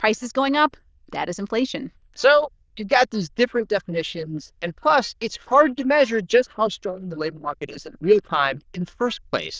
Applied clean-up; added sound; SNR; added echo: neural diffusion model UNIVERSE++.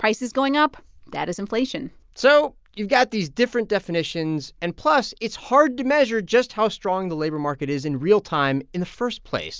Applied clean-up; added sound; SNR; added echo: none; none; none; none.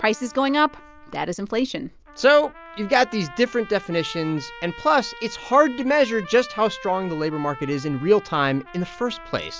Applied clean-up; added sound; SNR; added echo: none; Trumpet; 18 dB; none.